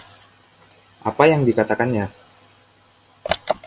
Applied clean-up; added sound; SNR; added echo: none; none; none; none.